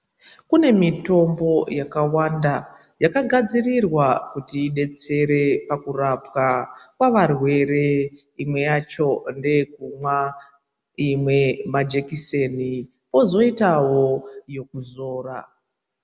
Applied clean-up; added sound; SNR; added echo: none; none; none; none.